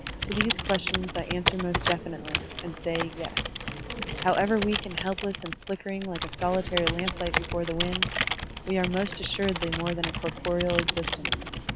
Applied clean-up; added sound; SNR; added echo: none; Computer keyboard; 1 dB; none.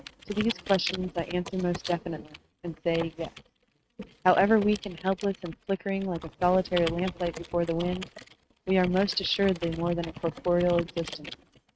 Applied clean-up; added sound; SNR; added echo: neural mask model RNNoise.